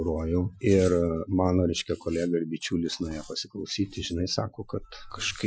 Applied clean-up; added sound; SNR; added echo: classical method Wiener filter.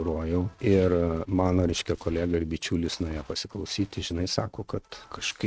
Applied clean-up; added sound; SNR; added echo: neural mask model RNNoise.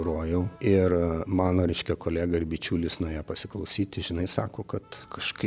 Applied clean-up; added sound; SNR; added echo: none; none; none; none.